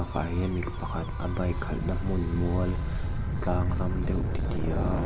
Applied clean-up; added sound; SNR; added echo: none; Gull, seagull / Waves, surf / Siren; -1 dB; none.